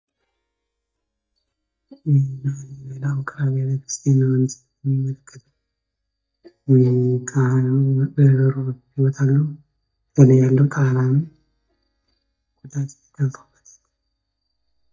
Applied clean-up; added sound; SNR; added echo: neural mask model DeepFilterNet 3.